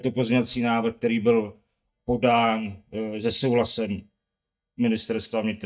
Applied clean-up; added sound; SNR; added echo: neural mask model DeepFilterNet 3.